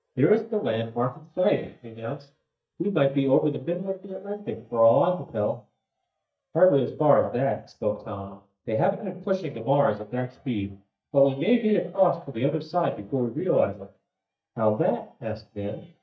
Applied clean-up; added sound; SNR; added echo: neural mask model DeepFilterNet 3.